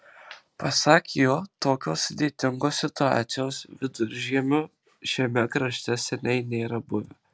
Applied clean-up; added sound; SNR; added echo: none; none; none; none.